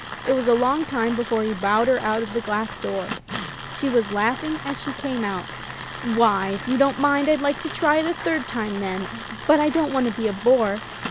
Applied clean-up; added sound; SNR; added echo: none; Tools; 10 dB; none.